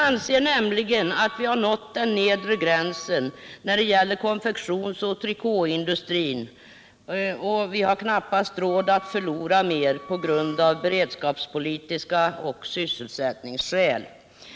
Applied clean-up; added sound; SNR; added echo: none; Wind instrument, woodwind instrument; 19 dB; none.